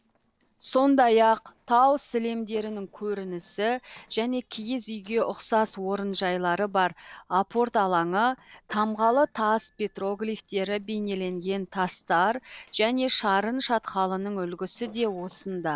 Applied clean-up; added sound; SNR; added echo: neural separator model SepFormer DNS4.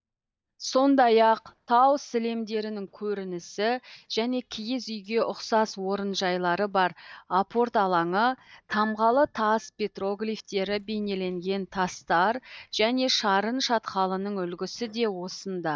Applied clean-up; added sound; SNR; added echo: neural mask model DeepFilterNet 3.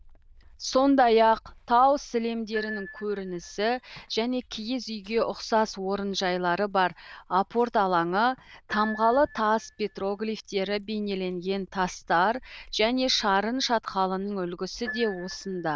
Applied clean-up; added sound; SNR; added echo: neural diffusion model UNIVERSE++.